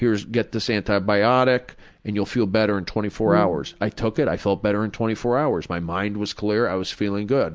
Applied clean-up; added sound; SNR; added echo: none; Brass instrument; 4 dB; none.